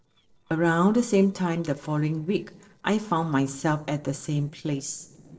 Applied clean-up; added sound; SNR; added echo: neural separator model SepFormer DNS4.